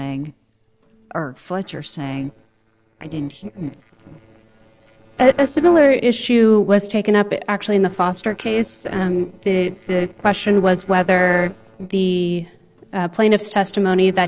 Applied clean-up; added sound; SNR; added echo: neural separator model SepFormer DNS4.